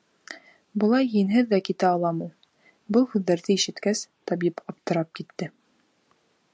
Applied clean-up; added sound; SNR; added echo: none; none; none; none.